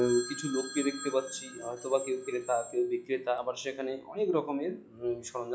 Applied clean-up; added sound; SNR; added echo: classical method log-MMSE.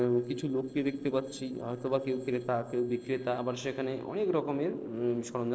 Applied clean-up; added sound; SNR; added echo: neural separator model SepFormer DNS4.